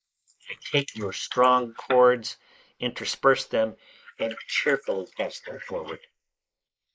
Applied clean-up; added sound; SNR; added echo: neural mask model Resemble Enhance denoiser.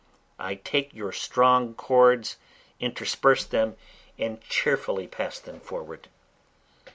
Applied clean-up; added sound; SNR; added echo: none; none; none; none.